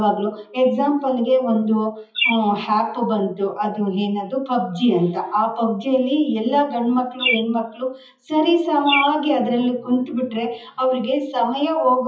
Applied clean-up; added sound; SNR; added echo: classical method WPE with log-MMSE.